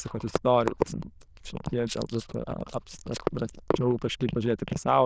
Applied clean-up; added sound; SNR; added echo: neural diffusion model UNIVERSE++.